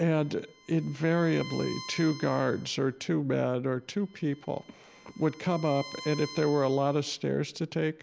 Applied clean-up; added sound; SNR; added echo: none; Bowed string instrument; 19 dB; none.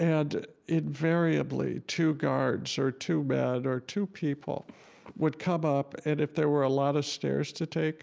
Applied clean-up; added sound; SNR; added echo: none; none; none; none.